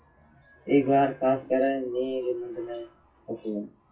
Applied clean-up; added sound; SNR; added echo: classical method WPE with log-MMSE.